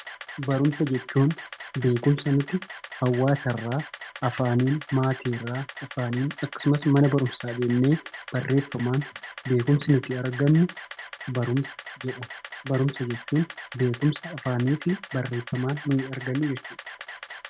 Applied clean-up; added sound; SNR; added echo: none; Camera; 14 dB; none.